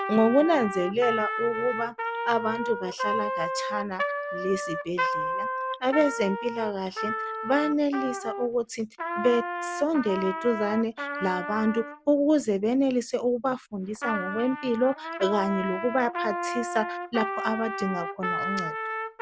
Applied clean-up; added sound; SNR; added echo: none; Trumpet; 5 dB; none.